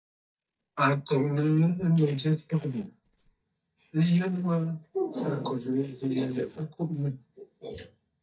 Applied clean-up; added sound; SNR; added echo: neural mask model DeepFilterNet 3.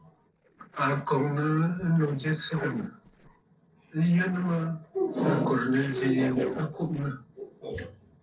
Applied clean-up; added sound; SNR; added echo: neural separator model SepFormer DNS4.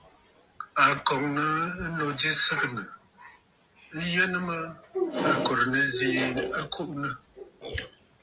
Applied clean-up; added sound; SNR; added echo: none; none; none; none.